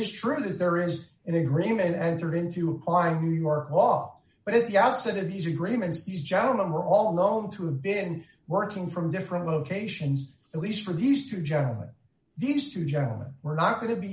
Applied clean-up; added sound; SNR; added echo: none; none; none; none.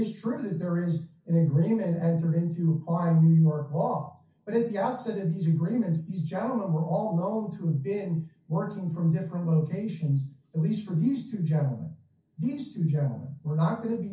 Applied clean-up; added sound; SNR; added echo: none; none; none; reverberation time 0.3 s.